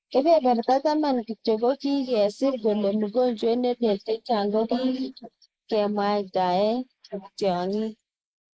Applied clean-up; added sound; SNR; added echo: neural mask model Resemble Enhance denoiser.